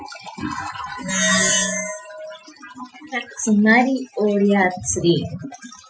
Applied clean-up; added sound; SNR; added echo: classical method Wiener filter.